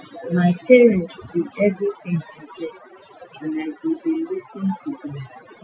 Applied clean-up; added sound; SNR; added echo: classical method Wiener filter.